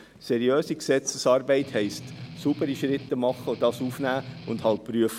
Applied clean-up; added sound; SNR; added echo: none; Strum; 14 dB; none.